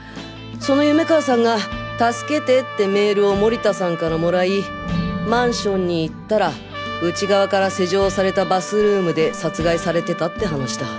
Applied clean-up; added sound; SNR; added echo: none; Trumpet; 12 dB; none.